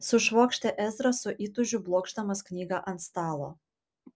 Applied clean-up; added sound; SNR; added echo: none; none; none; none.